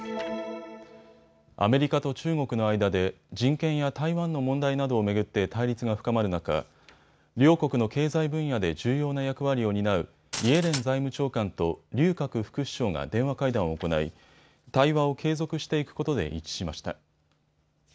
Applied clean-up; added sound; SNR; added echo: none; Glass; 10 dB; none.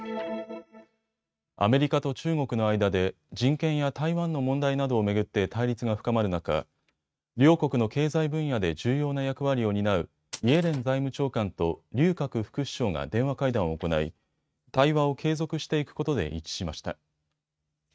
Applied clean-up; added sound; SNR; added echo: neural mask model RNNoise.